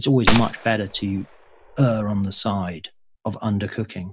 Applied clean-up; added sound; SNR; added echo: none; Gunshot, gunfire; 3 dB; none.